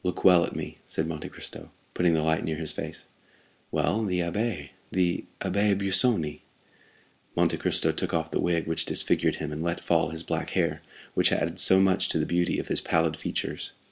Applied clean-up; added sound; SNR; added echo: none; none; none; none.